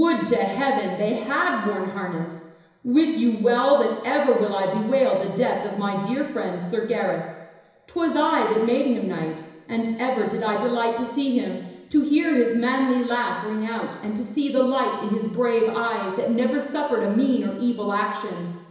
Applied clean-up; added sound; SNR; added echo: none; none; none; reverberation time 1.0 s.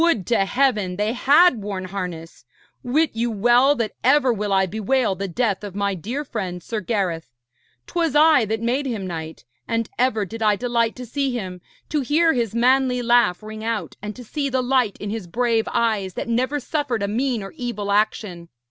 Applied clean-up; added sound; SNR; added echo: none; none; none; none.